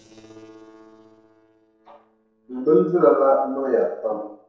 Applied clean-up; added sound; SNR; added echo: neural separator model SepFormer DNS4.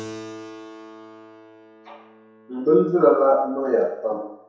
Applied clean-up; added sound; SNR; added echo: none; Keyboard (musical); 19 dB; reverberation time 0.7 s.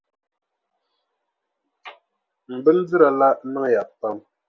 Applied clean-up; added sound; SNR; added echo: none; none; none; none.